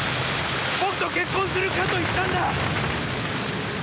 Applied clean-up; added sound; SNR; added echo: none; none; none; none.